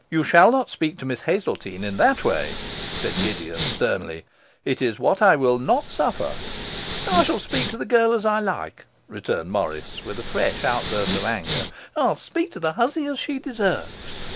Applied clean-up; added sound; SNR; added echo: none; Respiratory sounds; 10 dB; none.